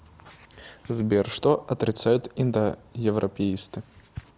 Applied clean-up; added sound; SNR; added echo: none; none; none; none.